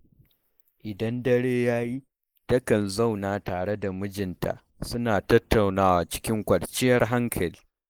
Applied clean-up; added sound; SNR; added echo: neural mask model Resemble Enhance denoiser.